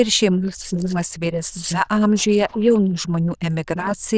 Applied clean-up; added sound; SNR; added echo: neural diffusion model UNIVERSE++.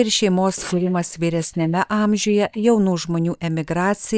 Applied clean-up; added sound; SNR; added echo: neural mask model DeepFilterNet 3.